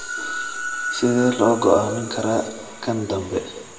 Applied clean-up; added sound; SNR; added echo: none; Train; 11 dB; reverberation time 1.4 s.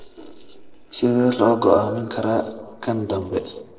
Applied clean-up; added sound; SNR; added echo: neural separator model SepFormer DNS4.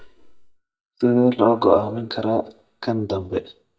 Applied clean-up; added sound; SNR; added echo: neural mask model DeepFilterNet 3.